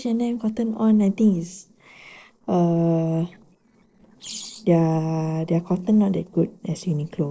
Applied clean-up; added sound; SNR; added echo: neural separator model SepFormer DNS4.